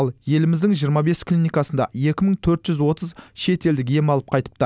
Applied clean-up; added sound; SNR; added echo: none; none; none; none.